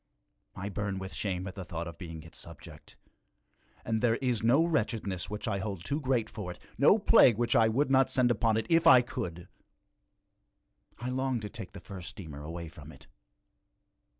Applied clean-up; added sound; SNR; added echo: none; none; none; none.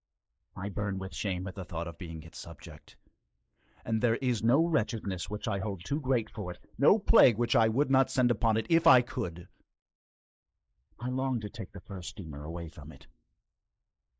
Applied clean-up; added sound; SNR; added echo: neural mask model Resemble Enhance denoiser.